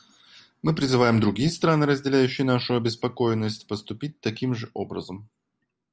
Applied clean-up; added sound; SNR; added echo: none; none; none; none.